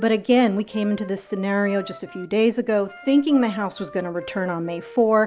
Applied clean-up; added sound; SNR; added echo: none; Wind instrument, woodwind instrument; 19 dB; none.